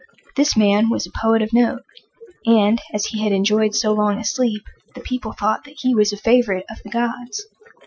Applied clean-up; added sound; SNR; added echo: classical method Wiener filter.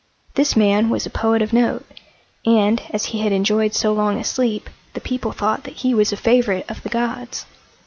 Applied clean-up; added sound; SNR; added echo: none; none; none; none.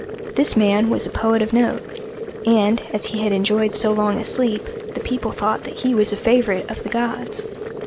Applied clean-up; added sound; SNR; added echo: none; Boiling; 11 dB; none.